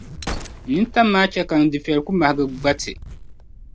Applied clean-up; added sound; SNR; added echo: none; Zipper (clothing) + Gunshot, gunfire; 14 dB; none.